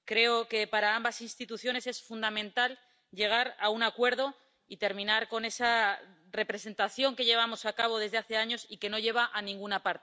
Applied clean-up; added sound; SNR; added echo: none; none; none; none.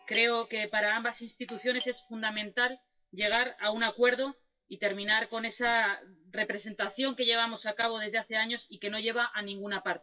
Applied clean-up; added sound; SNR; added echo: classical method WPE with log-MMSE.